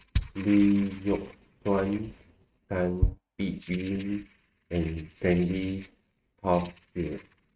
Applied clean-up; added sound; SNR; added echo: neural mask model RNNoise.